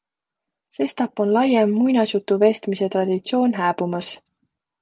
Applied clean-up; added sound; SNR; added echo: none; none; none; none.